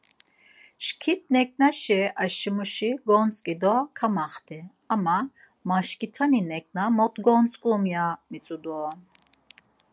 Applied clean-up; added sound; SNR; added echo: none; none; none; none.